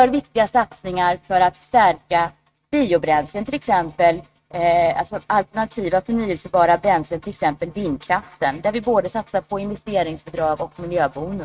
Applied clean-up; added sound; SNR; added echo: neural mask model RNNoise.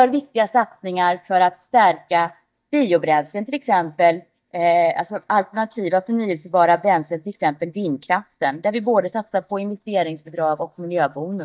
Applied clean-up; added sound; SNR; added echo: neural mask model DeepFilterNet 3.